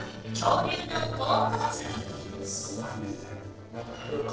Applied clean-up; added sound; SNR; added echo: neural separator model SepFormer DNS4.